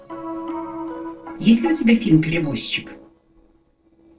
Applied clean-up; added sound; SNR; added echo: neural separator model SepFormer DNS4.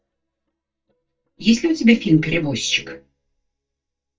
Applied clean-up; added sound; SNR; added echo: neural mask model DeepFilterNet 3.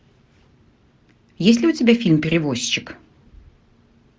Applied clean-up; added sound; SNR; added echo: none; none; none; none.